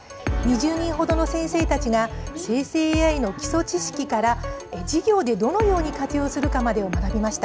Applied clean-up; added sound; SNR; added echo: none; none; none; none.